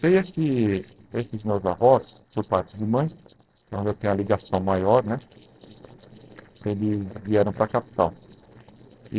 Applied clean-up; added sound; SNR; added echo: neural separator model SepFormer DNS4.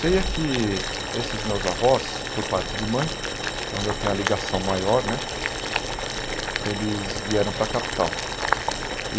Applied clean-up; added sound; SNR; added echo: none; Boiling; 1 dB; none.